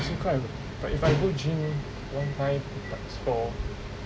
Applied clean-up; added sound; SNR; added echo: none; none; none; none.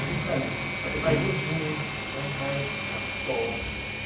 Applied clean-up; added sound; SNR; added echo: none; Engine / Mechanisms; 3 dB; reverberation time 0.9 s.